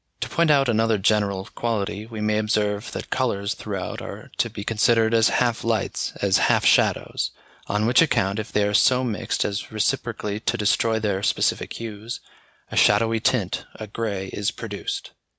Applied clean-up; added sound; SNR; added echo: none; none; none; none.